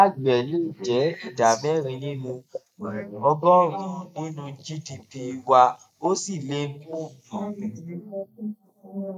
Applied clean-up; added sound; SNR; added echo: neural mask model Resemble Enhance denoiser.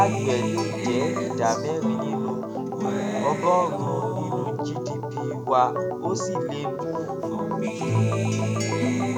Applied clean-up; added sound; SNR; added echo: none; Acoustic guitar + Organ; -3 dB; none.